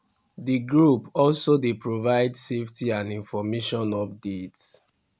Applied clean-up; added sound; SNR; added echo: none; none; none; none.